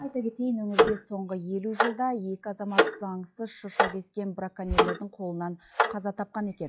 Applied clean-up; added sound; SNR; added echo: classical method log-MMSE.